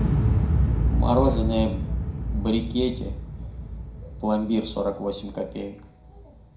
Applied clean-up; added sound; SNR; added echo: none; Explosion; -2 dB; reverberation time 0.4 s.